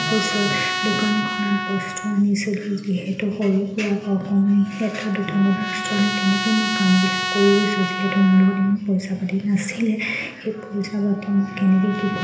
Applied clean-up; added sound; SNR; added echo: none; Trumpet; 8 dB; reverberation time 1.4 s.